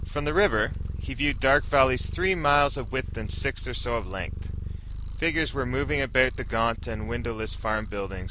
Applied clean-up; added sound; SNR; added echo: none; Purr; 6 dB; none.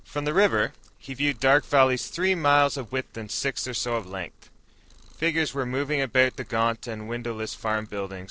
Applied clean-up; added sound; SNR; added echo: neural separator model SepFormer DNS4.